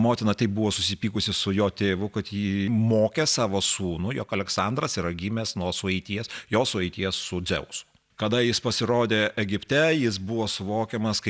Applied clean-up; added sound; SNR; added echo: none; none; none; none.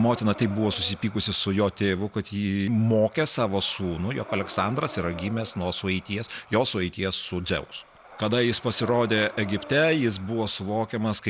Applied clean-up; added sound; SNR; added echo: none; Breathing; 19 dB; none.